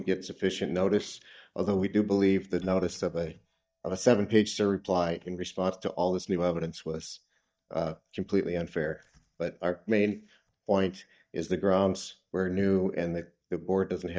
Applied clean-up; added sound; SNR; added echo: neural mask model DeepFilterNet 3.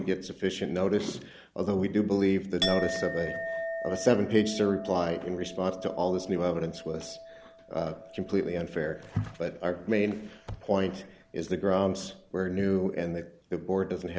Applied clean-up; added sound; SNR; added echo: none; Chink, clink; 12 dB; none.